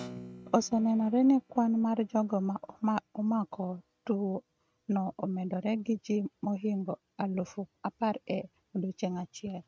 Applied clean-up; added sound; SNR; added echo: neural mask model RNNoise.